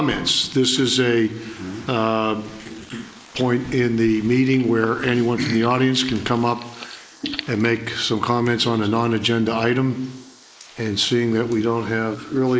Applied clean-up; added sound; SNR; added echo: neural mask model Resemble Enhance denoiser.